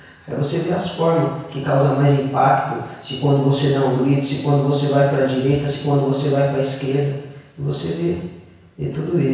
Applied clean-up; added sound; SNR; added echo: none; none; none; reverberation time 1.1 s.